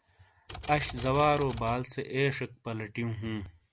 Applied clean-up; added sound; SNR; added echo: none; Typewriter; 11 dB; none.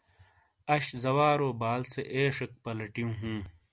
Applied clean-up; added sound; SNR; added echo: none; none; none; none.